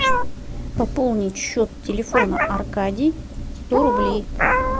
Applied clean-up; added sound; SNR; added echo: none; Meow; 0 dB; none.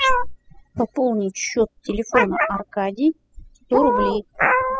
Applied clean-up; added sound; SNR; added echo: classical method spectral subtraction.